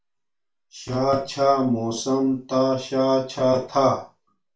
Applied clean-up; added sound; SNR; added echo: none; none; none; reverberation time 0.3 s.